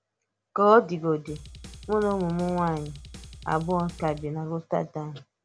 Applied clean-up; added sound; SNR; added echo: none; Drum kit; 16 dB; none.